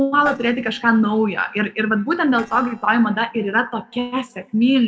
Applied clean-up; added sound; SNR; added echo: neural separator model SepFormer DNS4.